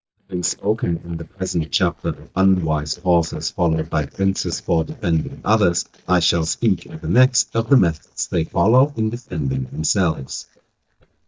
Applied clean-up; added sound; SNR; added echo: neural mask model DeepFilterNet 3.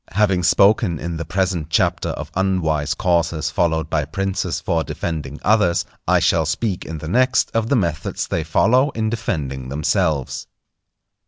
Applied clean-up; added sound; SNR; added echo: none; none; none; none.